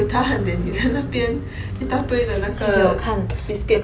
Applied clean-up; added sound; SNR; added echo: none; none; none; none.